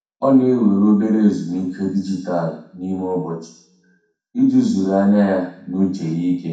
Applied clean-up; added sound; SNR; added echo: none; none; none; reverberation time 0.6 s.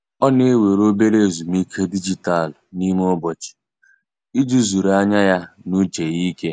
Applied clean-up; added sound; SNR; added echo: none; none; none; none.